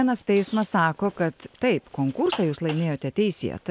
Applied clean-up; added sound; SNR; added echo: none; Zipper (clothing); 19 dB; none.